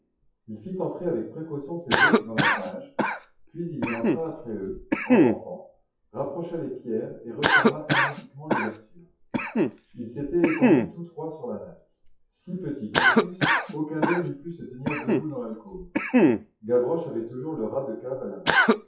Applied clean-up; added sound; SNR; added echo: classical method WPE with log-MMSE.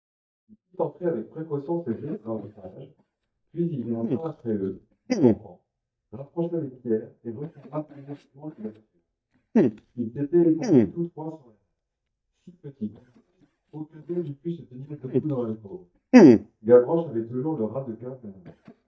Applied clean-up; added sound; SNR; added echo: neural mask model DeepFilterNet 3.